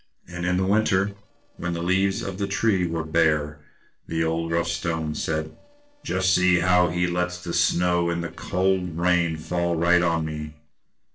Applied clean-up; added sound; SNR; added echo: neural separator model SepFormer DNS4.